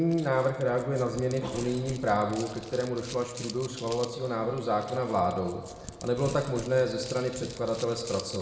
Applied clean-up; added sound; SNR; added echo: none; Crumpling, crinkling; 17 dB; reverberation time 1.5 s.